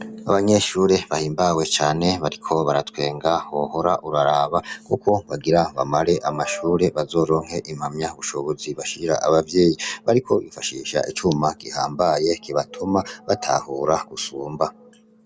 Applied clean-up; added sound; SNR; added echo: none; none; none; none.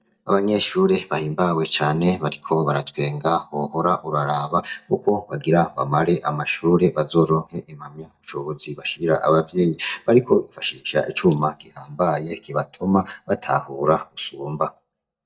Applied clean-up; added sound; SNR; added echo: neural mask model DeepFilterNet 3.